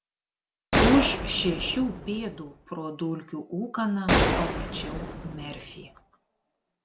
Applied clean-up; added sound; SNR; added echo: none; Gunshot, gunfire; -1 dB; none.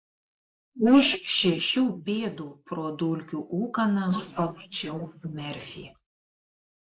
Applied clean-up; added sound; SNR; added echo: neural mask model Resemble Enhance denoiser.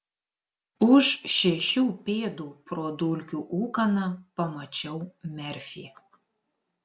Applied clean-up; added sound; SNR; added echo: none; none; none; none.